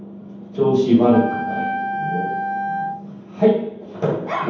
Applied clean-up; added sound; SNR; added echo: none; Wind instrument, woodwind instrument; 6 dB; reverberation time 0.9 s.